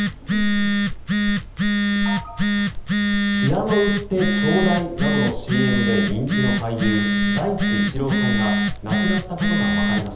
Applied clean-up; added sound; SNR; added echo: none; Telephone; -5 dB; reverberation time 0.8 s.